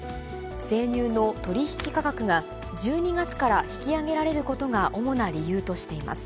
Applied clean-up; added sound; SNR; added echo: none; Piano; 14 dB; none.